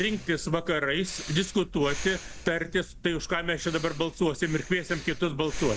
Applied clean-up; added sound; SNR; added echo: none; Breathing; 11 dB; none.